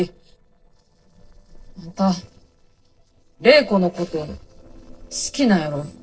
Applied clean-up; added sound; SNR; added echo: neural separator model SepFormer DNS4.